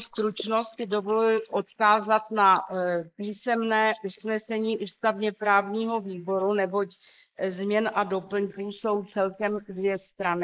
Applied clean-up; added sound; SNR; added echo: neural mask model Resemble Enhance denoiser.